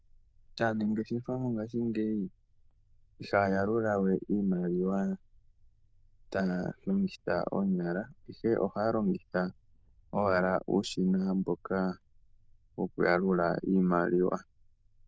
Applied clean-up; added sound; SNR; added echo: neural diffusion model UNIVERSE++.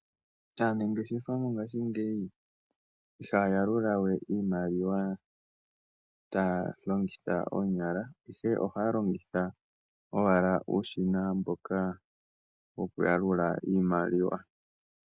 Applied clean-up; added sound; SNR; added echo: none; none; none; none.